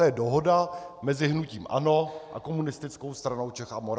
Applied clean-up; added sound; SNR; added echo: none; none; none; none.